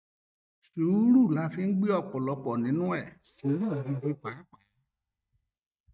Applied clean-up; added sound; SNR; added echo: neural mask model DeepFilterNet 3.